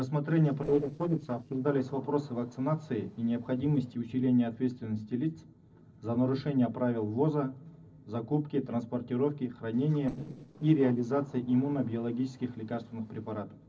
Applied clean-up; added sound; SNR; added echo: neural separator model SepFormer DNS4.